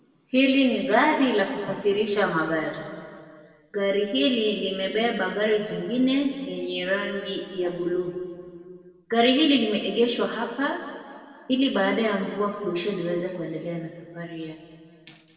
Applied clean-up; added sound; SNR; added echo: none; none; none; reverberation time 2.0 s.